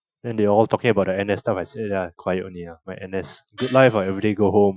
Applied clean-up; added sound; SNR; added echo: classical method Wiener filter.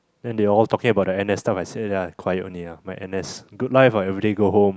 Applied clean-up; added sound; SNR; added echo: none; none; none; none.